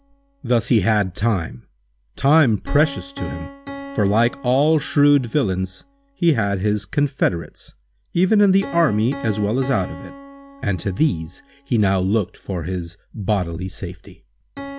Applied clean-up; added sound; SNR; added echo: none; Piano; 17 dB; none.